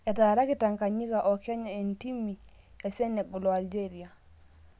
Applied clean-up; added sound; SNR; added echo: none; none; none; none.